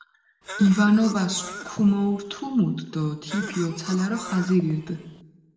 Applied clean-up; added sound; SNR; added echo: none; Cough; 14 dB; reverberation time 0.8 s.